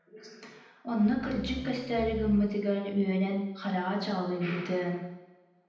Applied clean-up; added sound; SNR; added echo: none; Growling; 11 dB; reverberation time 0.9 s.